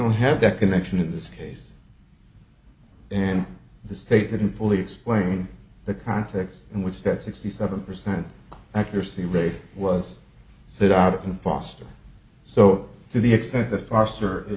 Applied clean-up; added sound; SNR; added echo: none; none; none; none.